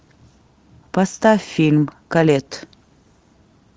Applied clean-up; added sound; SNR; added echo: none; none; none; none.